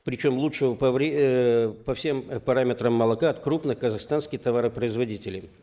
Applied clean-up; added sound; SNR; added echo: neural mask model Resemble Enhance denoiser.